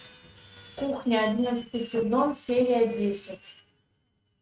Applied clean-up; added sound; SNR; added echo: neural mask model RNNoise.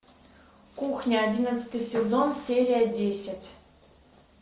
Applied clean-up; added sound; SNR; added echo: none; none; none; none.